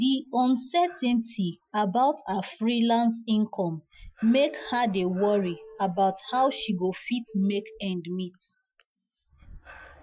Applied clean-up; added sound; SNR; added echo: classical method Wiener filter.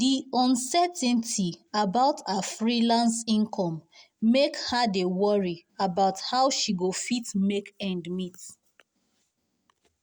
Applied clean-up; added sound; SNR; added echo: none; none; none; none.